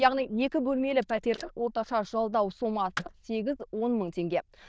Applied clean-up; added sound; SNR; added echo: neural diffusion model UNIVERSE++.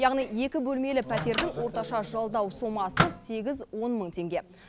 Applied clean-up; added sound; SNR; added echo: none; Microwave oven; 5 dB; none.